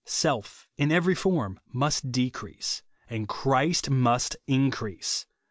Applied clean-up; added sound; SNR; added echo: none; none; none; none.